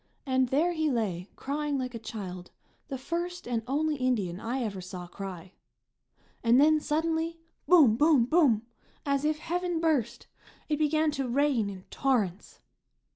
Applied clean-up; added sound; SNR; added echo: none; none; none; none.